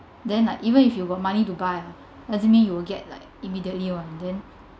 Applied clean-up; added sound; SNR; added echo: none; none; none; none.